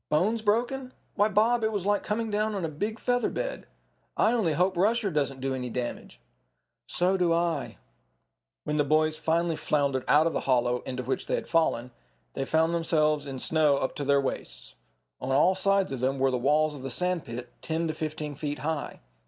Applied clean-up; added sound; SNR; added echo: none; none; none; none.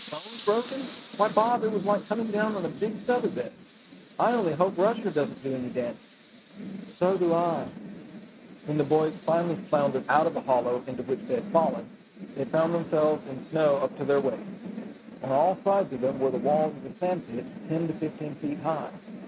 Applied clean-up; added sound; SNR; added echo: neural mask model RNNoise.